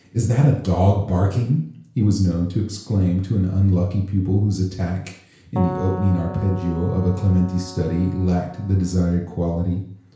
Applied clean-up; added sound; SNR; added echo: none; Keyboard (musical); 14 dB; reverberation time 0.5 s.